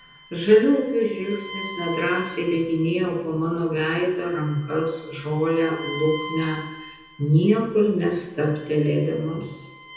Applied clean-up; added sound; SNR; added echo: none; Bowed string instrument; 17 dB; reverberation time 0.9 s.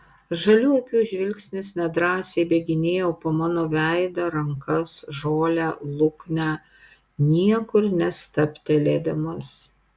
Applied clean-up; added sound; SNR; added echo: none; none; none; none.